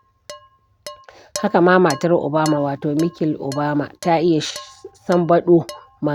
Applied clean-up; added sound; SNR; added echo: none; Dishes, pots, and pans; 19 dB; none.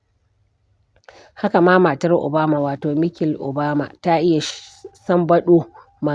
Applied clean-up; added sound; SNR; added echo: none; none; none; none.